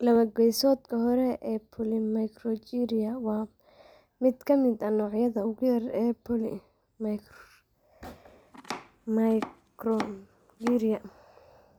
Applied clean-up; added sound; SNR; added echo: none; Domestic sounds, home sounds; 13 dB; none.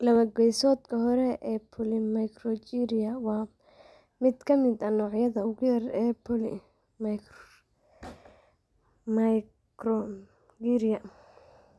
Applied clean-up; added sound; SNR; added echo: none; none; none; none.